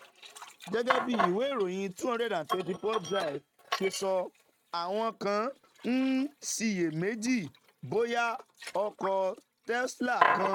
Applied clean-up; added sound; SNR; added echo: neural mask model RNNoise.